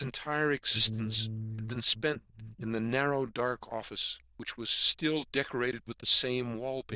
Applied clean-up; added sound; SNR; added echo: neural diffusion model UNIVERSE++.